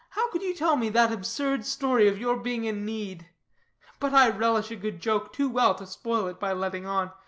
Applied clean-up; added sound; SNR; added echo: none; none; none; none.